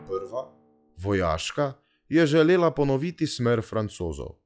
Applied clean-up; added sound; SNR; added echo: classical method log-MMSE.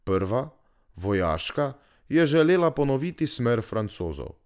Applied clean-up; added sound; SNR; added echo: none; none; none; none.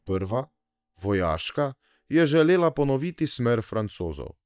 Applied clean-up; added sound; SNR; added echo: neural mask model DeepFilterNet 3.